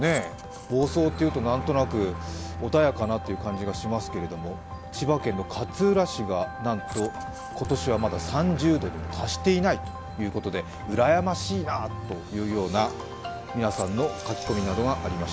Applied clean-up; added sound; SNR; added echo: none; Aircraft; 11 dB; none.